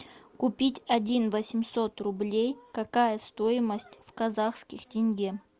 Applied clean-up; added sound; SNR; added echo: none; none; none; none.